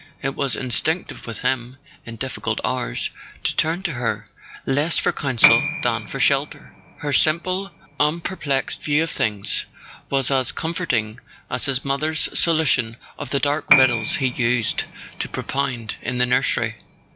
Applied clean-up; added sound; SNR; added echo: none; Piano; 7 dB; none.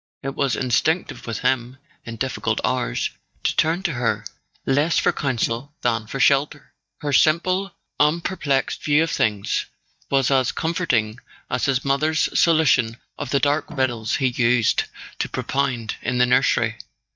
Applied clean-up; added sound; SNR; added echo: neural mask model DeepFilterNet 3.